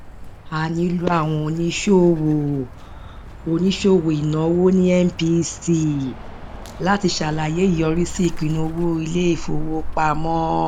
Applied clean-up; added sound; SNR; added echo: none; Bird; 10 dB; none.